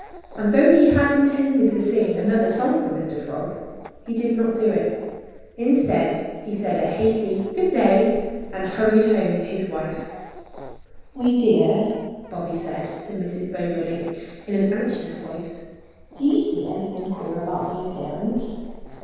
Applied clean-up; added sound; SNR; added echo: none; Dog; 18 dB; reverberation time 1.2 s.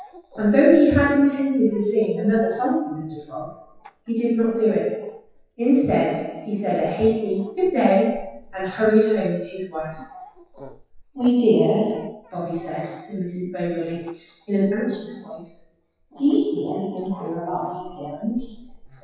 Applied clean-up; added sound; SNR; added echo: classical method WPE with log-MMSE.